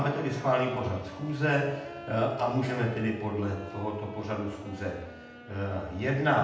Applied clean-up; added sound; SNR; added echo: none; Wind instrument, woodwind instrument; 16 dB; reverberation time 0.8 s.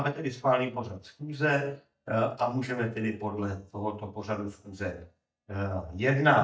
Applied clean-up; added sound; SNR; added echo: neural mask model DeepFilterNet 3.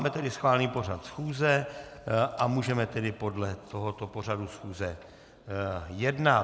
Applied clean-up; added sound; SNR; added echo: none; none; none; none.